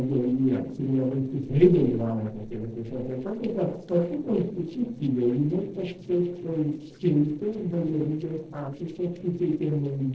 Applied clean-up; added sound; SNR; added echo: neural separator model SepFormer DNS4.